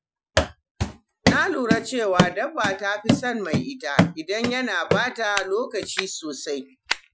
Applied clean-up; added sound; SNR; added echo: classical method Wiener filter.